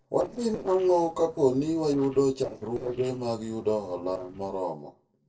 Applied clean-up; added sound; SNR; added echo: neural separator model SepFormer DNS4.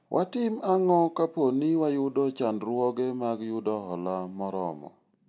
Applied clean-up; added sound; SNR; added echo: none; none; none; none.